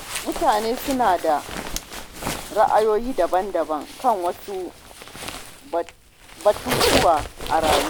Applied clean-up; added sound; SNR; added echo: none; Zipper (clothing); 5 dB; none.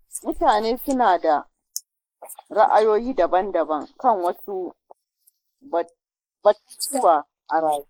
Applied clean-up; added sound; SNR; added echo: neural mask model Resemble Enhance denoiser.